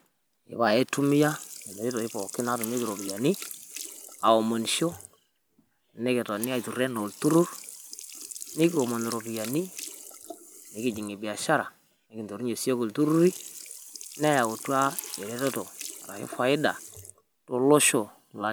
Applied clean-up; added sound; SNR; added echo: none; Sink (filling or washing) + Camera; 15 dB; none.